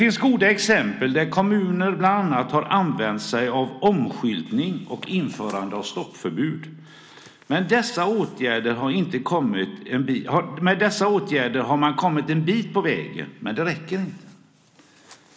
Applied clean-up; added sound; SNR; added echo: none; none; none; none.